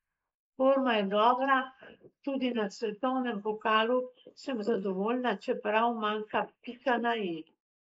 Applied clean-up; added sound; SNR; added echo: neural mask model Resemble Enhance denoiser.